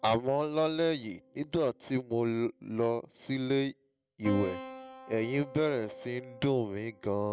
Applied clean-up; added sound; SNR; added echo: none; Keyboard (musical); 15 dB; none.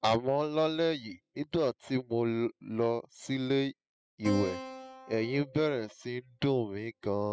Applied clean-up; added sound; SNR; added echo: classical method spectral subtraction.